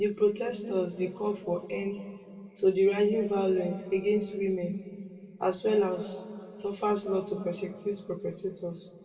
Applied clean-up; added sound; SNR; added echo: none; none; none; reverberation time 2.2 s.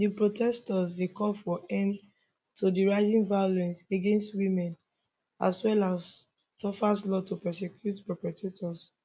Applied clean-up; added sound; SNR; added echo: none; none; none; none.